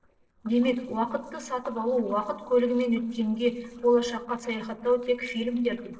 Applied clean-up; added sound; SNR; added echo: neural separator model SepFormer DNS4.